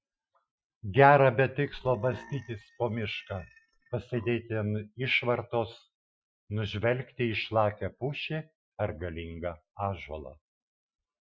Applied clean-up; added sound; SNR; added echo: classical method Wiener filter.